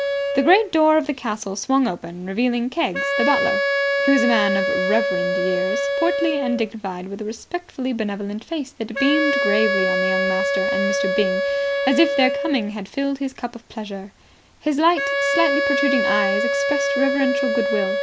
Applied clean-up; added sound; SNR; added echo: none; Wind instrument, woodwind instrument; 0 dB; none.